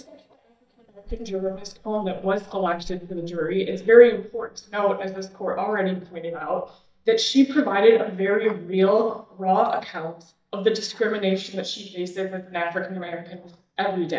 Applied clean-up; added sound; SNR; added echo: neural mask model DeepFilterNet 3.